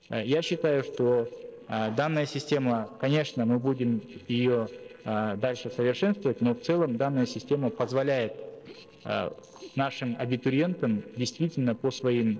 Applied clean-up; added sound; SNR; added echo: neural separator model SepFormer DNS4.